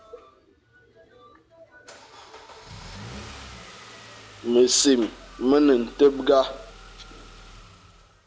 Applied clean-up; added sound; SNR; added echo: none; Clapping + Engine starting / Car; 19 dB; none.